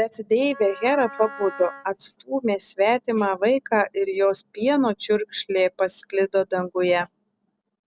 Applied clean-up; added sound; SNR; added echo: none; Wind instrument, woodwind instrument; 16 dB; none.